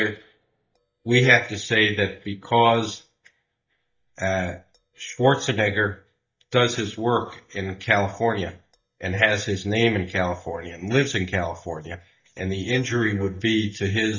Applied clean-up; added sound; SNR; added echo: neural mask model DeepFilterNet 3.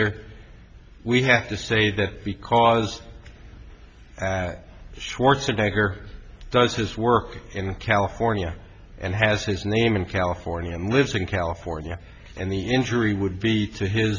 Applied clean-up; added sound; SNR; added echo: none; none; none; none.